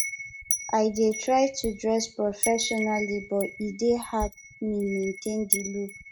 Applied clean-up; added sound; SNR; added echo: neural mask model RNNoise.